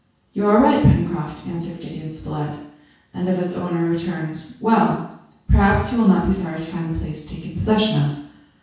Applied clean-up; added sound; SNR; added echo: none; none; none; reverberation time 0.6 s.